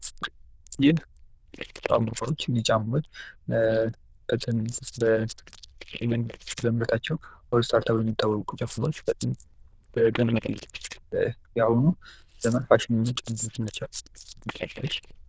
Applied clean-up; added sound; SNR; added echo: neural diffusion model UNIVERSE++.